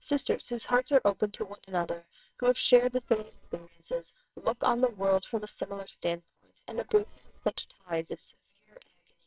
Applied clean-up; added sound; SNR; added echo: neural separator model SepFormer WHAMR!.